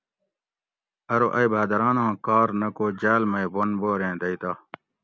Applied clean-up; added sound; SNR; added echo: none; none; none; none.